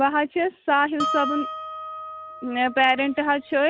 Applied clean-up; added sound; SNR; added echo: none; Harp; 8 dB; none.